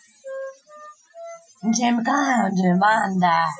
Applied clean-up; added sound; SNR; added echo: classical method Wiener filter.